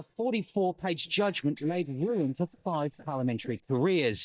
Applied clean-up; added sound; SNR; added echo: neural mask model DeepFilterNet 3.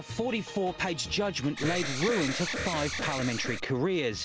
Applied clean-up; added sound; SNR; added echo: none; Alarm; 4 dB; none.